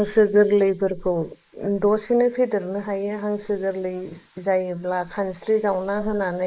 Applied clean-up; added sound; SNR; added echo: neural mask model Resemble Enhance denoiser.